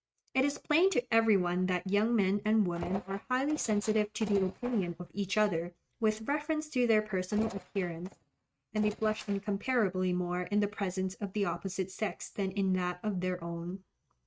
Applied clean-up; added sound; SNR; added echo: neural mask model RNNoise.